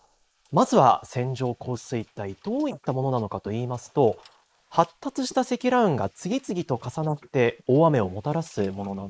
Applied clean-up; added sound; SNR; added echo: neural mask model Resemble Enhance denoiser.